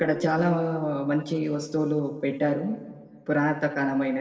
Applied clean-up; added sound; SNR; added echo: neural separator model SepFormer DNS4.